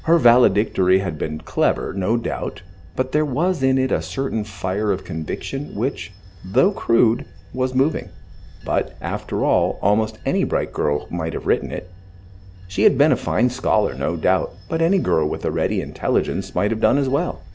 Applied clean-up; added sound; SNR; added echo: none; Bell / Train; 19 dB; none.